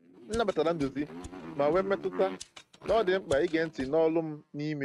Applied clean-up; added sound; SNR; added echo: neural mask model RNNoise.